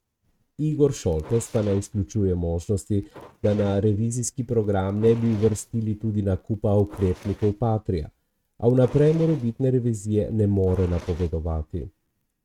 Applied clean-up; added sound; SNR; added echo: neural mask model RNNoise.